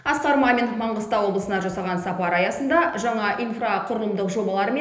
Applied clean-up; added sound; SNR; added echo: none; none; none; reverberation time 0.8 s.